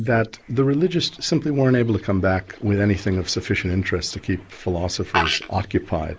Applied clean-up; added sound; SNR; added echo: neural mask model Resemble Enhance denoiser.